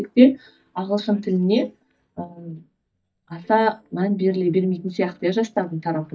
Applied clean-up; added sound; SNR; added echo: neural mask model DeepFilterNet 3.